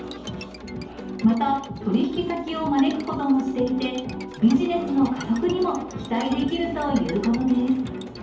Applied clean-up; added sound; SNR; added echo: none; Bowed string instrument; 20 dB; reverberation time 2.2 s.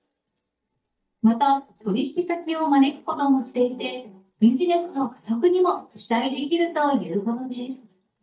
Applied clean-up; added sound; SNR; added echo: neural mask model DeepFilterNet 3.